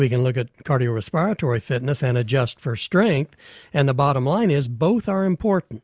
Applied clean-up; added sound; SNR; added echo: none; none; none; none.